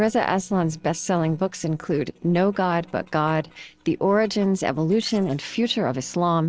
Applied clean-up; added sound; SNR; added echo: neural separator model SepFormer DNS4.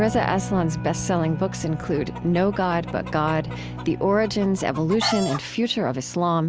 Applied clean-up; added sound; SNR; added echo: none; Chicken, rooster; 13 dB; none.